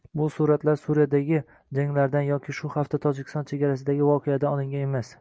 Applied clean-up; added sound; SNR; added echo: none; none; none; none.